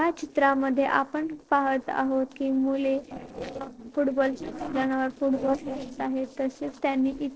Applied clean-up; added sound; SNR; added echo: neural separator model SepFormer DNS4.